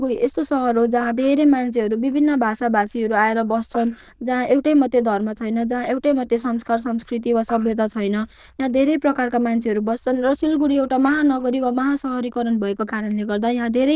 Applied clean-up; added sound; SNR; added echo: neural diffusion model UNIVERSE++.